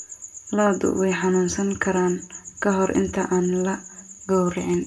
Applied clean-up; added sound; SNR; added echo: none; none; none; reverberation time 0.3 s.